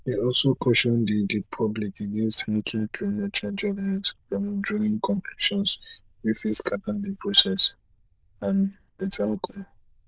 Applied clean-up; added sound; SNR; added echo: neural diffusion model UNIVERSE++.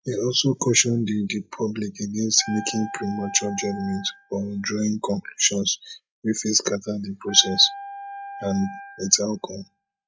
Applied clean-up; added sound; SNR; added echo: classical method log-MMSE.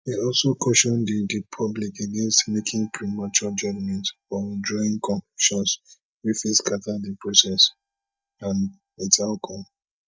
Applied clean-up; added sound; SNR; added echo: neural mask model DeepFilterNet 3.